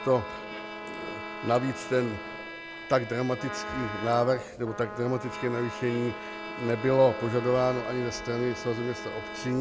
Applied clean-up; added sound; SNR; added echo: none; Bowed string instrument + Trumpet; 10 dB; none.